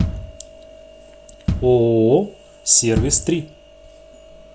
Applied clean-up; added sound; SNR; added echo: none; Bass drum; 8 dB; none.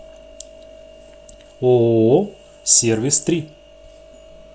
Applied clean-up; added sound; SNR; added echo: none; none; none; none.